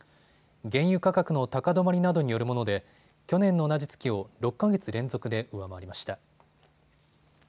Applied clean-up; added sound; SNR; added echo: none; none; none; none.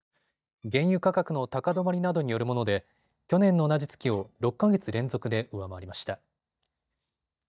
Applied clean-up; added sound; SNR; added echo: neural mask model DeepFilterNet 3.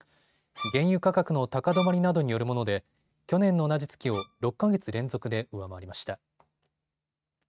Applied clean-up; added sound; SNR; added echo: neural mask model RNNoise.